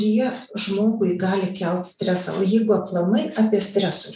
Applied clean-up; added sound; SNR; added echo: none; none; none; none.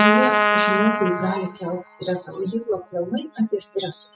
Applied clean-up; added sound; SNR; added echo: classical method spectral subtraction.